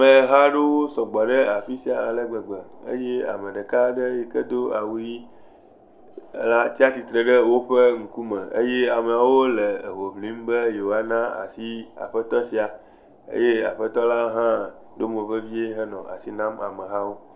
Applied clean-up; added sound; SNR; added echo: none; none; none; none.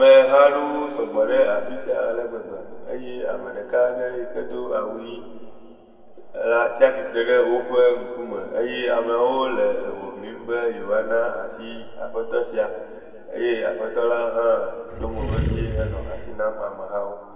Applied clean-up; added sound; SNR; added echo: none; Animal; 5 dB; reverberation time 2.2 s.